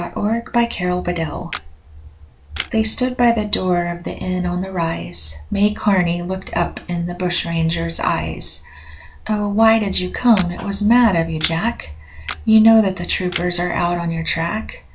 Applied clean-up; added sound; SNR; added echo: none; Camera; 15 dB; none.